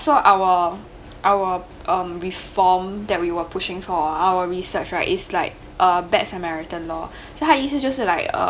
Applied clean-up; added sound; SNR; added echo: none; none; none; none.